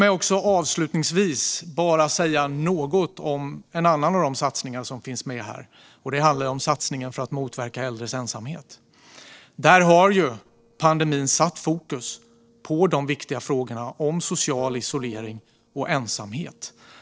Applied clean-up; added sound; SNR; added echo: neural separator model SepFormer DNS4.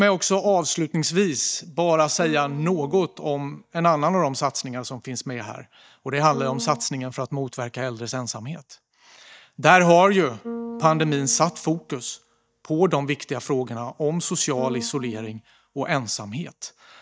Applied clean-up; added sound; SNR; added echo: neural mask model DeepFilterNet 3.